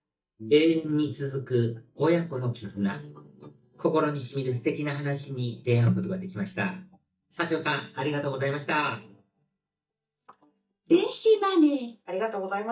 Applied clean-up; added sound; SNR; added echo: neural mask model DeepFilterNet 3.